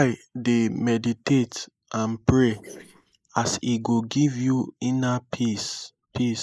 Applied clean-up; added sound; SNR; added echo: neural mask model Resemble Enhance denoiser.